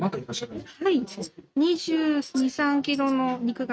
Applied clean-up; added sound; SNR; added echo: neural mask model RNNoise.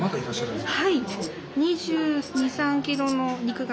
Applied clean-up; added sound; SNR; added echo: none; Tambourine; 17 dB; none.